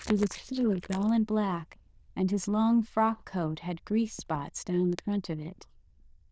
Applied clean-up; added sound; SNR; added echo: neural diffusion model UNIVERSE++.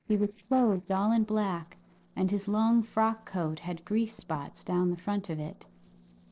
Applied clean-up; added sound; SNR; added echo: neural separator model SepFormer DNS4.